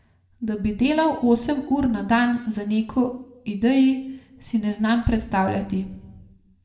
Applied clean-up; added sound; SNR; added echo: none; none; none; reverberation time 0.6 s.